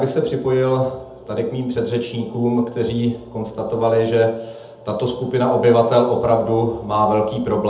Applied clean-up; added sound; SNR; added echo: none; none; none; reverberation time 0.7 s.